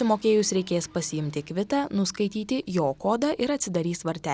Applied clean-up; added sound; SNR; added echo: none; none; none; none.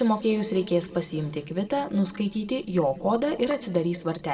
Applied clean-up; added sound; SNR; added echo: none; Chink, clink; 18 dB; reverberation time 1.2 s.